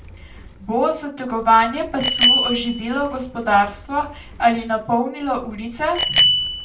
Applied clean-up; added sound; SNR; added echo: none; Bicycle bell; 3 dB; reverberation time 0.3 s.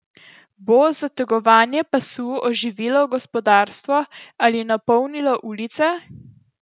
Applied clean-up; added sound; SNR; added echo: none; none; none; none.